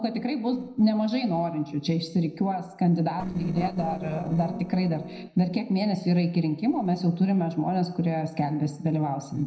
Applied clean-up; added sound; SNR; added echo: neural separator model SepFormer DNS4.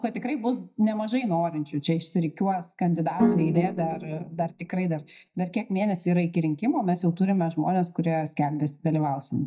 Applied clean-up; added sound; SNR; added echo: neural mask model DeepFilterNet 3.